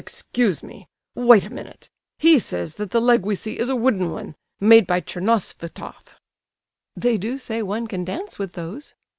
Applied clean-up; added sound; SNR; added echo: none; none; none; none.